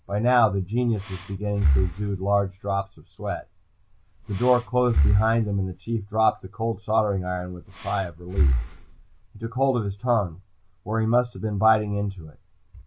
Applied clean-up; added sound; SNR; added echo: none; Breathing; 2 dB; none.